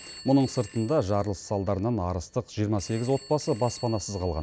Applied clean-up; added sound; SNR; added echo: none; Telephone; 20 dB; none.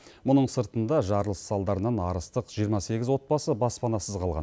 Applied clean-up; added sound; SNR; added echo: none; none; none; none.